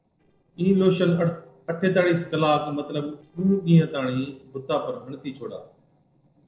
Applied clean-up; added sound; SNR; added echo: neural separator model SepFormer DNS4.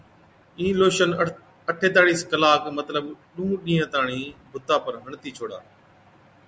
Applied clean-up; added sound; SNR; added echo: none; none; none; none.